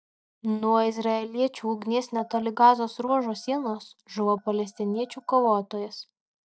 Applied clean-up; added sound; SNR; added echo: neural mask model DeepFilterNet 3.